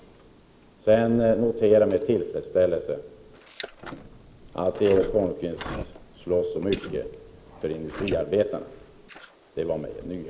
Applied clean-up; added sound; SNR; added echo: neural mask model Resemble Enhance denoiser.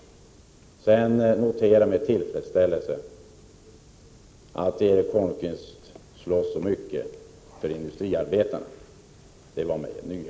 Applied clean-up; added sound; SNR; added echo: none; none; none; none.